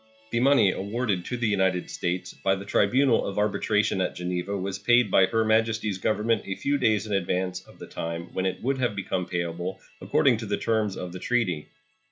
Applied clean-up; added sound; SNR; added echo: classical method log-MMSE.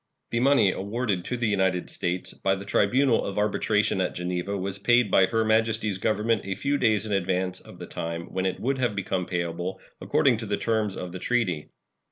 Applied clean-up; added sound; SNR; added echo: none; none; none; none.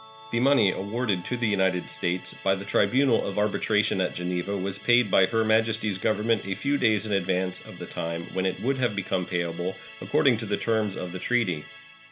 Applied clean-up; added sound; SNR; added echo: none; Musical instrument; 18 dB; none.